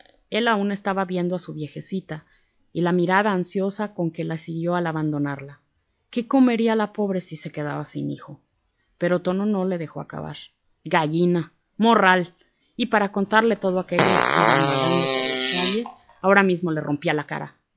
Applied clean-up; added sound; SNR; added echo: classical method log-MMSE.